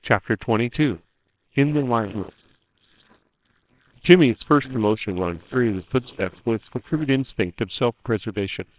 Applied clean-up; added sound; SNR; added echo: neural separator model SepFormer WHAMR!.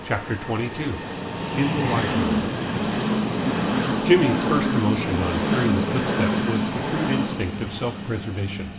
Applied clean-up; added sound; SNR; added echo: none; Train; -2 dB; reverberation time 0.8 s.